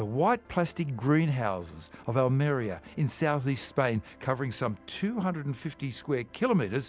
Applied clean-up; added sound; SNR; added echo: none; none; none; none.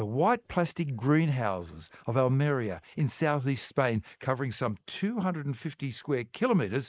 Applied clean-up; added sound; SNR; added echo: neural mask model Resemble Enhance denoiser.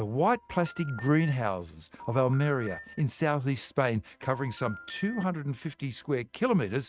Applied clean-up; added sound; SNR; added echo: neural mask model RNNoise.